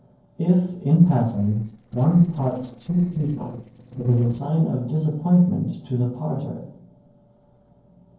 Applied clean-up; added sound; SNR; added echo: neural separator model SepFormer DNS4.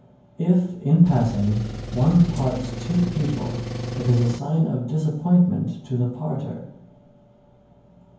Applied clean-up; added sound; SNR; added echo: none; Engine; 7 dB; reverberation time 0.9 s.